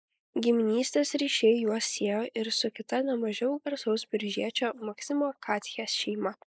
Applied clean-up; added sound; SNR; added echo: neural mask model Resemble Enhance denoiser.